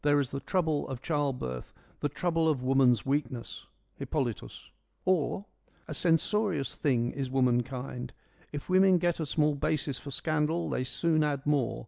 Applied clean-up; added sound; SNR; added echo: none; none; none; none.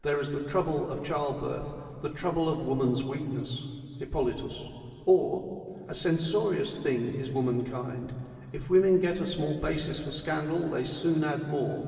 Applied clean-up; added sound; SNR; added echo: none; none; none; reverberation time 2.5 s.